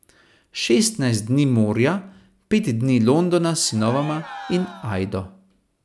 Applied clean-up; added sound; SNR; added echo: none; Cheering; 17 dB; none.